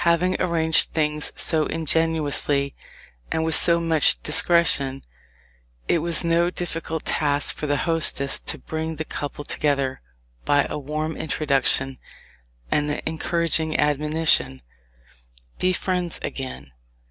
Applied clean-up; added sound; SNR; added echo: none; none; none; none.